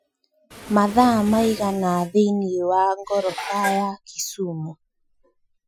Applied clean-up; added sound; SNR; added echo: classical method Wiener filter.